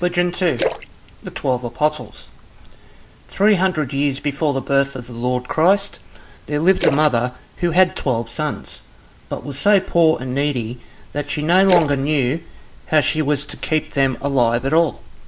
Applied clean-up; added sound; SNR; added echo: none; Splash, splatter; 10 dB; none.